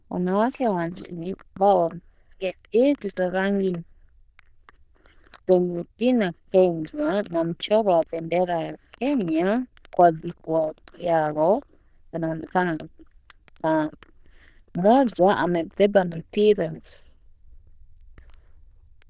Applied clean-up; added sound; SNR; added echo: neural diffusion model UNIVERSE++.